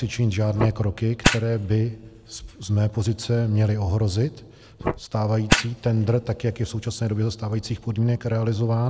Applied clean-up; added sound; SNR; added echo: none; Fire; 8 dB; none.